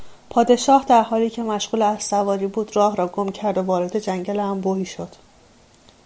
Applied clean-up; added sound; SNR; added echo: none; none; none; none.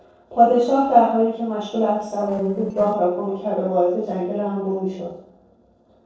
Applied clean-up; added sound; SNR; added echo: neural separator model SepFormer DNS4.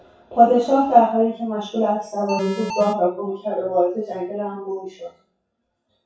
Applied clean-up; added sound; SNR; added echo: classical method WPE with log-MMSE.